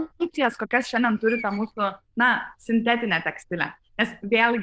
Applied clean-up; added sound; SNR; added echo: neural diffusion model UNIVERSE++.